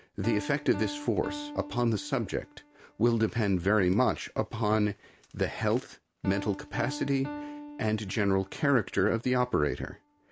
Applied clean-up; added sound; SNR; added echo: none; Piano; 15 dB; none.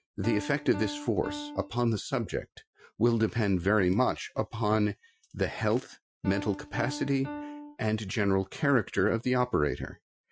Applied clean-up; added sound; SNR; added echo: classical method Wiener filter.